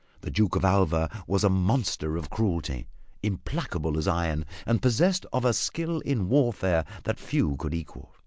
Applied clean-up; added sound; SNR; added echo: none; none; none; none.